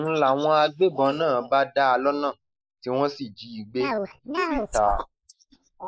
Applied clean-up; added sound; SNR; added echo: neural mask model Resemble Enhance denoiser.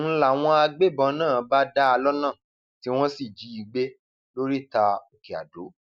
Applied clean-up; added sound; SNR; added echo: none; none; none; none.